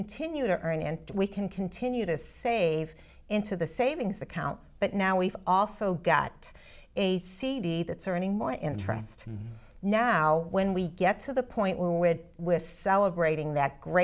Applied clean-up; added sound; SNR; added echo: none; none; none; none.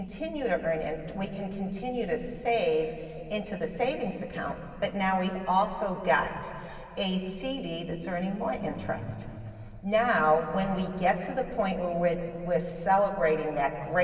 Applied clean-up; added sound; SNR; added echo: none; none; none; reverberation time 2.6 s.